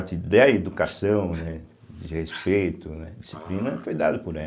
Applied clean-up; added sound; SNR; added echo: neural mask model Resemble Enhance denoiser.